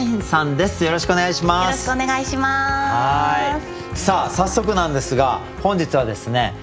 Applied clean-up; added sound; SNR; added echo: none; none; none; none.